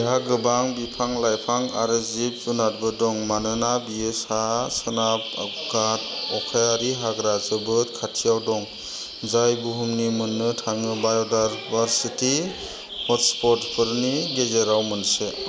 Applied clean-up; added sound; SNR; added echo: none; Bird vocalization, bird call, bird song; 11 dB; none.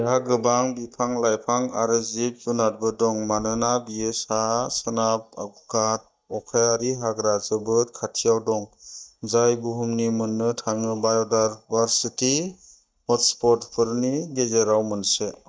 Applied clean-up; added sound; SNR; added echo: neural mask model DeepFilterNet 3.